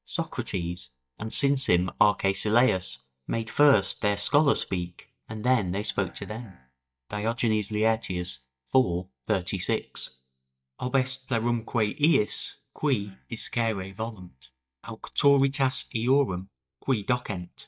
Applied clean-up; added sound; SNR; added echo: neural mask model DeepFilterNet 3.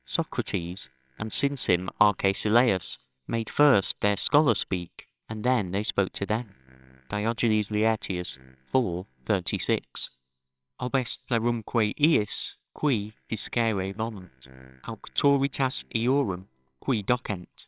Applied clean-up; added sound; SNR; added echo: neural separator model SepFormer WHAMR!.